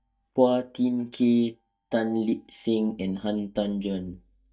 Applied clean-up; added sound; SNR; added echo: neural mask model DeepFilterNet 3.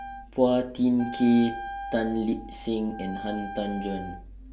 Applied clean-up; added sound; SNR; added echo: none; Wind instrument, woodwind instrument; 12 dB; reverberation time 0.2 s.